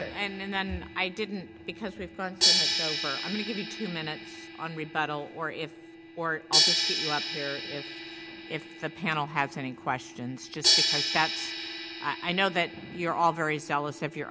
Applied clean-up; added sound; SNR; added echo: none; Crash cymbal; -1 dB; none.